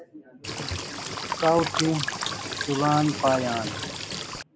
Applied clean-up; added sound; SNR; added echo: none; Cricket / Water; 4 dB; none.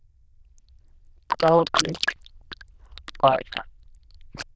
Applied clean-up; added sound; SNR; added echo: neural diffusion model UNIVERSE++.